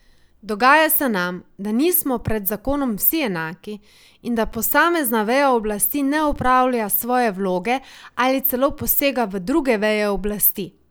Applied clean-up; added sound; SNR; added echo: none; none; none; none.